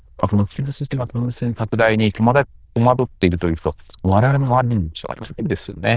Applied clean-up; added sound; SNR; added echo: neural diffusion model UNIVERSE++.